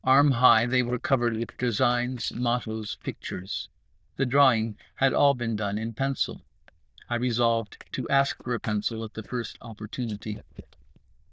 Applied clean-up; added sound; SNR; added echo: neural diffusion model UNIVERSE++.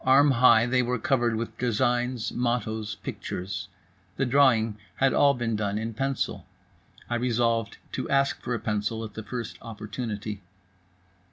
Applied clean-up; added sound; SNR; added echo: none; none; none; none.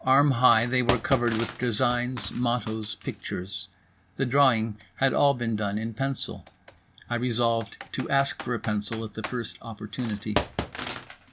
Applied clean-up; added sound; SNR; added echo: none; Computer keyboard; 11 dB; none.